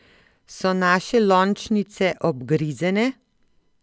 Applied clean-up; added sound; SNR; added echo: none; none; none; none.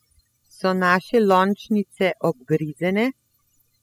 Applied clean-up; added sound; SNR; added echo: classical method spectral subtraction.